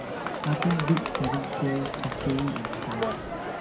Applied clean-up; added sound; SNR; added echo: none; Crowd; 1 dB; reverberation time 0.3 s.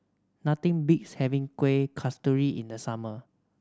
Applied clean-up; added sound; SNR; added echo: none; none; none; none.